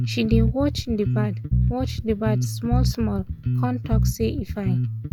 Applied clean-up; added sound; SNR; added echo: none; Bass guitar; -3 dB; none.